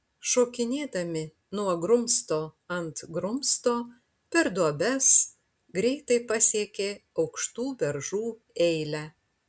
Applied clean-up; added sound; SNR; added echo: none; none; none; none.